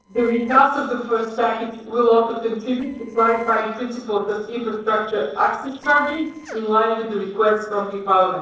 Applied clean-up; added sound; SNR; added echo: neural separator model SepFormer DNS4.